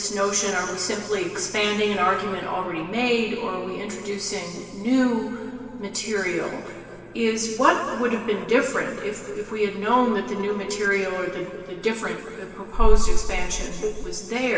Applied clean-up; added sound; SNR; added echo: none; none; none; reverberation time 2.3 s.